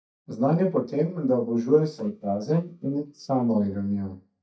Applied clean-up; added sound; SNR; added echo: neural mask model DeepFilterNet 3.